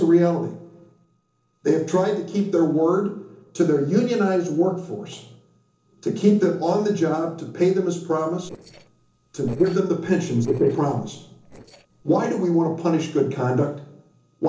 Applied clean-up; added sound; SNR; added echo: neural separator model SepFormer DNS4.